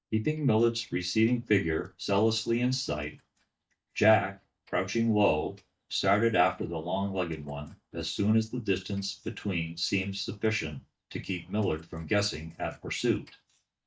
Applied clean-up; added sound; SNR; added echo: neural mask model DeepFilterNet 3.